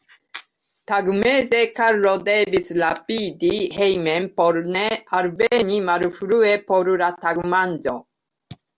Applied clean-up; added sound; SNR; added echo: none; none; none; none.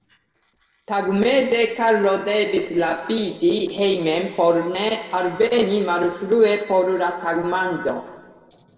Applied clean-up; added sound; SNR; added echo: neural separator model SepFormer DNS4.